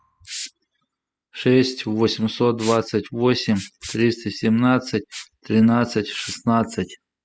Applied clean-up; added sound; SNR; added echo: classical method spectral subtraction.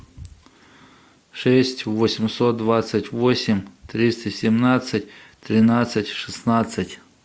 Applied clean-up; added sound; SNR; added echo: none; none; none; none.